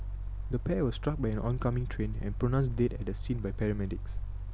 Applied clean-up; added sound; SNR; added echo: none; Mechanical fan; 3 dB; none.